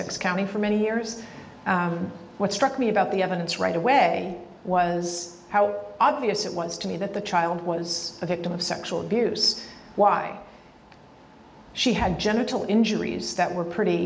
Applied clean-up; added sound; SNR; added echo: none; none; none; none.